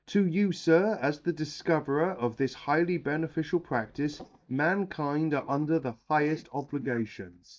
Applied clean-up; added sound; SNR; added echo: neural mask model DeepFilterNet 3.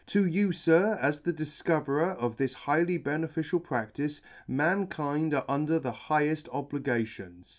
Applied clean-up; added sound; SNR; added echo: none; none; none; none.